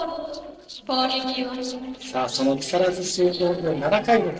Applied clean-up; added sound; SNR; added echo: neural separator model SepFormer DNS4.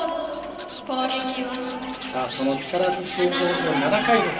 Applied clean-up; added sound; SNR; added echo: none; Animal; 16 dB; reverberation time 0.3 s.